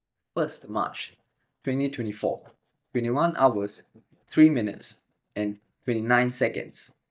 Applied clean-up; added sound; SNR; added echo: neural mask model DeepFilterNet 3.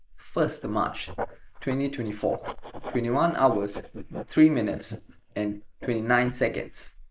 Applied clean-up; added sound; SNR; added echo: neural mask model Resemble Enhance denoiser.